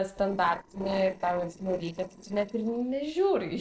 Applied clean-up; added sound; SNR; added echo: neural separator model SepFormer DNS4.